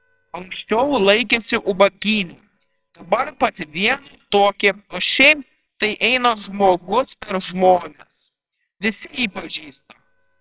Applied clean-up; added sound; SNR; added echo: neural separator model SepFormer WHAMR!.